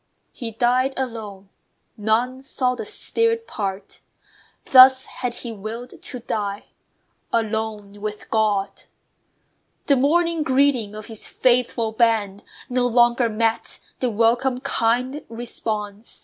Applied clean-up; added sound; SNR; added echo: none; none; none; none.